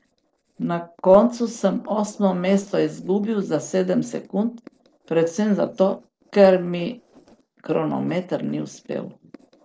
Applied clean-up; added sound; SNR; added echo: neural separator model SepFormer DNS4.